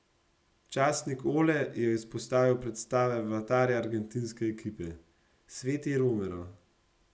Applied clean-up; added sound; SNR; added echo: none; none; none; none.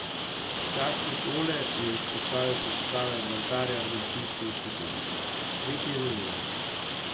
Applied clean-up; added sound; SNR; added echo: none; Rain; -3 dB; none.